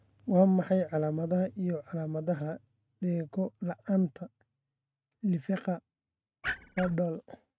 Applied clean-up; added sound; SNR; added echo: neural mask model RNNoise.